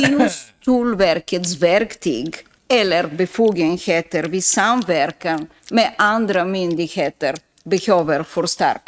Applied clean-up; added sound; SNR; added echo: neural mask model RNNoise.